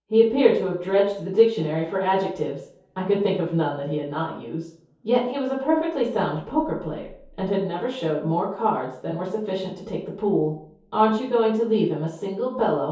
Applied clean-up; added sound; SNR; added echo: none; none; none; reverberation time 0.6 s.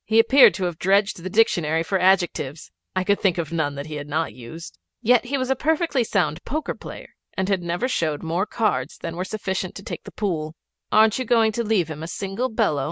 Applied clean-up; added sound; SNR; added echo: none; none; none; none.